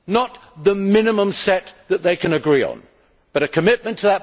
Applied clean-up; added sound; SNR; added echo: none; none; none; none.